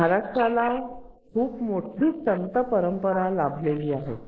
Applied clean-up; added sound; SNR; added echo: neural mask model Resemble Enhance denoiser.